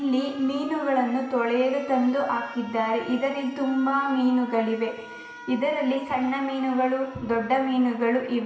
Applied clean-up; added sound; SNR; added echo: none; Alarm; 19 dB; reverberation time 1.0 s.